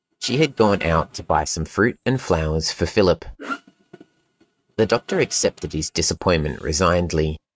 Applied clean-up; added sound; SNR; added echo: neural mask model RNNoise.